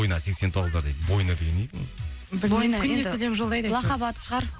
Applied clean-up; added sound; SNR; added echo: none; none; none; none.